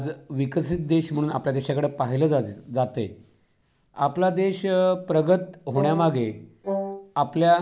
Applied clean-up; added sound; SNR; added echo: none; Wind instrument, woodwind instrument; 6 dB; none.